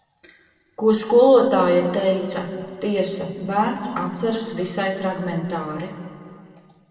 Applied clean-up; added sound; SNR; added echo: none; none; none; reverberation time 2.3 s.